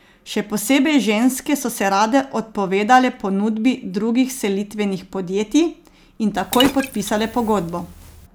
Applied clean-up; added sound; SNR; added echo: none; Liquid; 10 dB; none.